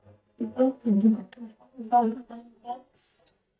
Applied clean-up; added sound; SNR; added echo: neural mask model DeepFilterNet 3.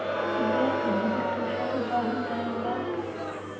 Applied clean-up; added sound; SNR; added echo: none; Crowd; -3 dB; reverberation time 0.8 s.